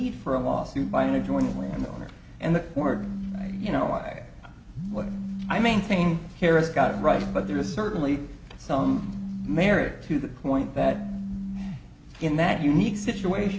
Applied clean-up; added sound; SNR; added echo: none; Telephone; 9 dB; none.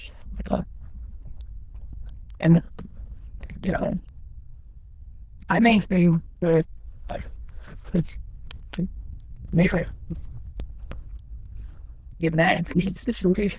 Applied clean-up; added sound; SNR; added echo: neural diffusion model UNIVERSE++.